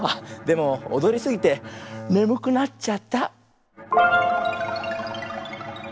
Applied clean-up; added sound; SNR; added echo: none; Bowed string instrument; 15 dB; none.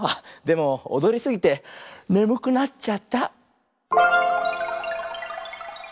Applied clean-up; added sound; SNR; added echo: none; none; none; none.